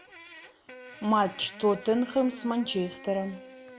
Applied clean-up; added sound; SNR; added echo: none; Fart; 18 dB; none.